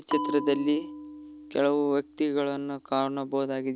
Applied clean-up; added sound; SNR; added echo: none; Bell; 10 dB; none.